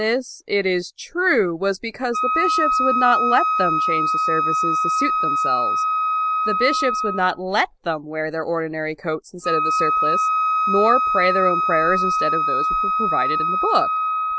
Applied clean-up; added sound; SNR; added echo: none; Wind instrument, woodwind instrument; -2 dB; none.